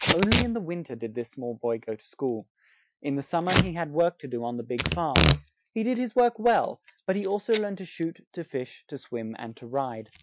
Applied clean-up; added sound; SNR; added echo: classical method Wiener filter.